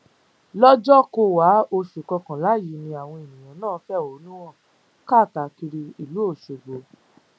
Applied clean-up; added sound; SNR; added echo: none; none; none; none.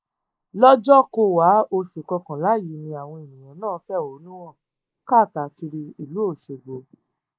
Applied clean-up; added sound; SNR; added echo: neural mask model Resemble Enhance denoiser.